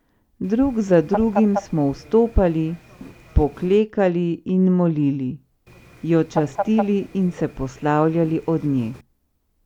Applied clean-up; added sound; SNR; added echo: none; Fowl; 12 dB; none.